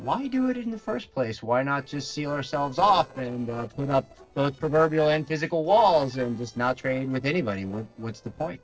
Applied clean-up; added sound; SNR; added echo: neural separator model SepFormer DNS4.